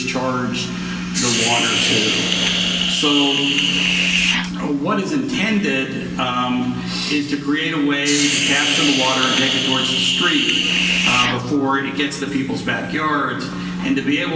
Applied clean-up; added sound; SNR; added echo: none; Hiss; -2 dB; reverberation time 2.3 s.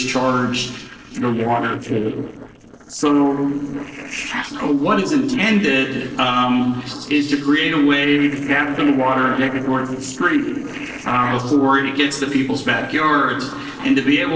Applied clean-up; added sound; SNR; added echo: neural separator model SepFormer DNS4.